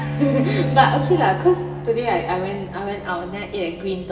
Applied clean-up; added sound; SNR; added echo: none; Bowed string instrument; 6 dB; reverberation time 1.6 s.